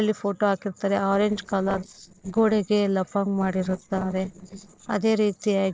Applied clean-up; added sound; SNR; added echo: neural separator model SepFormer DNS4.